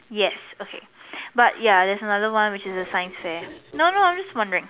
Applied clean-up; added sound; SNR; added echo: none; none; none; none.